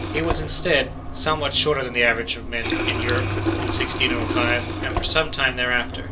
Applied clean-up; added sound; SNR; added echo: none; Water tap, faucet; 4 dB; reverberation time 0.2 s.